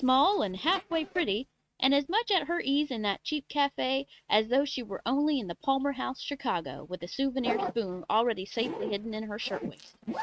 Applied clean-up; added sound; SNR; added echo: neural mask model RNNoise.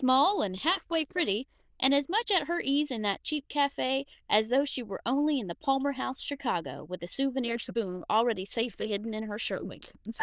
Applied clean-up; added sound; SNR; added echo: neural diffusion model UNIVERSE++.